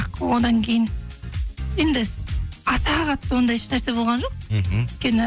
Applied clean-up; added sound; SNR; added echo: none; none; none; none.